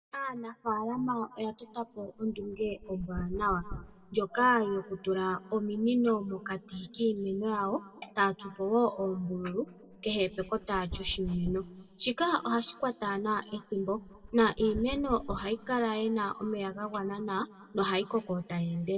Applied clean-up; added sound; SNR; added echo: none; Dog; 14 dB; reverberation time 1.4 s.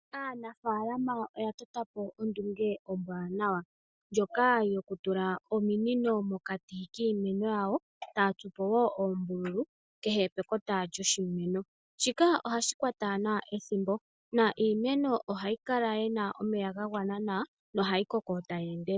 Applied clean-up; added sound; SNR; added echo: none; none; none; none.